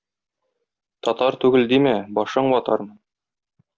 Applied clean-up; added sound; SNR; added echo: none; none; none; none.